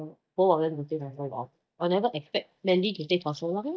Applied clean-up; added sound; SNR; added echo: neural mask model DeepFilterNet 3.